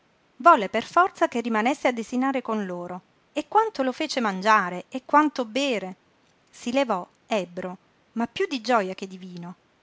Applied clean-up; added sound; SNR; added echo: none; none; none; none.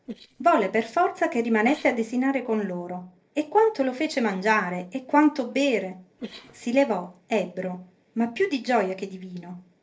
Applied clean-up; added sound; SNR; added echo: neural separator model SepFormer DNS4.